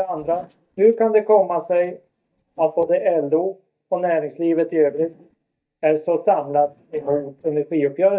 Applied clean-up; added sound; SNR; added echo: neural mask model DeepFilterNet 3.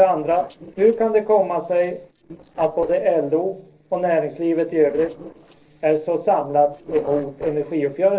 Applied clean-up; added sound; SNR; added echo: neural separator model SepFormer DNS4.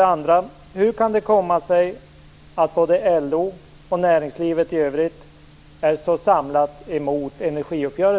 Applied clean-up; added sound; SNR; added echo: none; none; none; none.